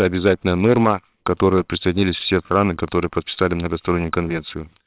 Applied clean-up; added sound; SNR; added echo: neural separator model SepFormer WHAMR!.